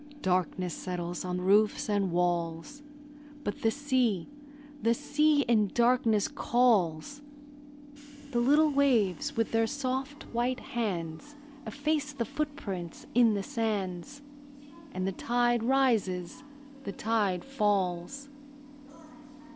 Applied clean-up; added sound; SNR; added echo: none; Subway, metro, underground / Train; 18 dB; none.